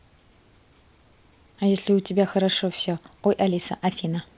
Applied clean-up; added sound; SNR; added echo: none; none; none; none.